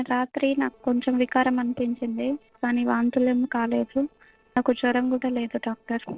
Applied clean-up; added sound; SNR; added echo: neural separator model SepFormer DNS4.